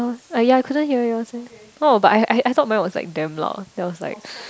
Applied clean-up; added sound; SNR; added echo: none; none; none; none.